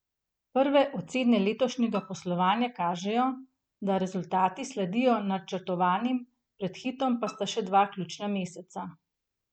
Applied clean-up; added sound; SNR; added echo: none; Bowed string instrument; 20 dB; none.